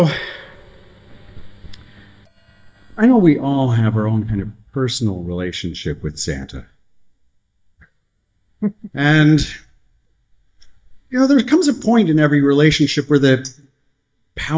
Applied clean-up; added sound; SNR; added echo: neural mask model DeepFilterNet 3.